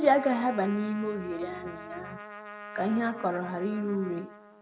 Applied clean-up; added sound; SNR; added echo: none; Trumpet; 14 dB; reverberation time 0.4 s.